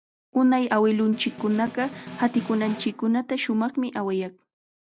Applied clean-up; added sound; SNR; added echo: none; Snare drum; 16 dB; none.